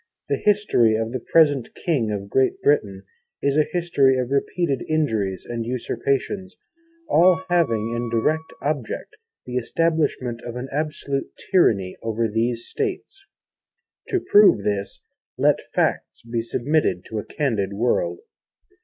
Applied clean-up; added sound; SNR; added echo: neural mask model RNNoise.